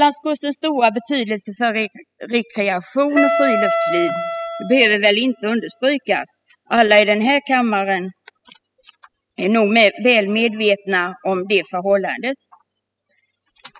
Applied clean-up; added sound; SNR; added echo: classical method spectral subtraction.